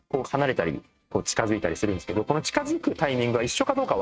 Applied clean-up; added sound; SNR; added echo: neural mask model RNNoise.